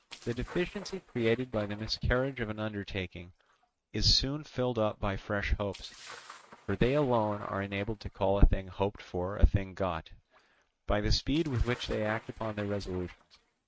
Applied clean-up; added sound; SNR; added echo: neural mask model RNNoise.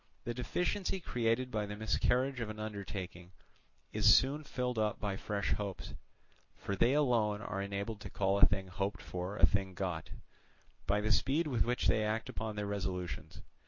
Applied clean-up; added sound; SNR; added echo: none; none; none; none.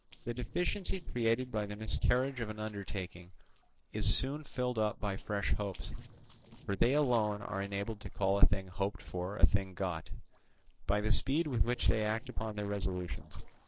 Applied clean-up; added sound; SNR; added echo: neural separator model SepFormer DNS4.